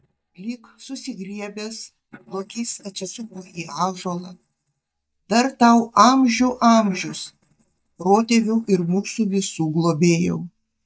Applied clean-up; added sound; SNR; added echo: neural mask model DeepFilterNet 3.